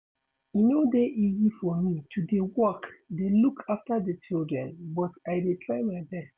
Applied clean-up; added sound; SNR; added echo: none; none; none; none.